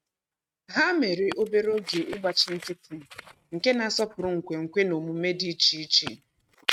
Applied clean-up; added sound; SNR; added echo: neural mask model RNNoise.